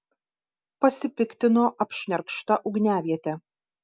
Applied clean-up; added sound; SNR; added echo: none; none; none; none.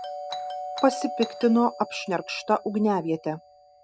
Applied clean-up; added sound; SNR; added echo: none; Doorbell; 11 dB; none.